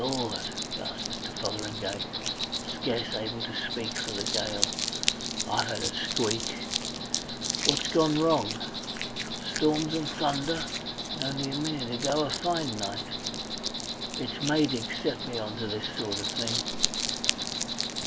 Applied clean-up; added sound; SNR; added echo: none; Crumpling, crinkling + Insect; 0 dB; none.